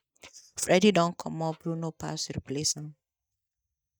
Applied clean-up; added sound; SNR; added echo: neural mask model DeepFilterNet 3.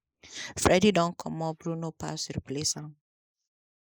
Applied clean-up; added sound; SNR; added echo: neural mask model Resemble Enhance denoiser.